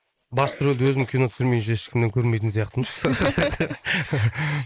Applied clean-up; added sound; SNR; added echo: neural mask model Resemble Enhance denoiser.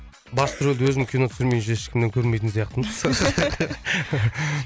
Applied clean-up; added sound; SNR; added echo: none; Cough; 14 dB; none.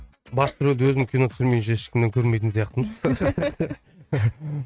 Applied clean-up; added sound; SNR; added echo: neural mask model RNNoise.